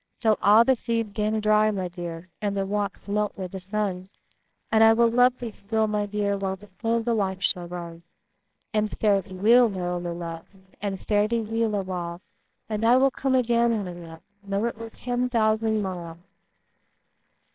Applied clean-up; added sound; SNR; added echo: neural separator model SepFormer WHAMR!.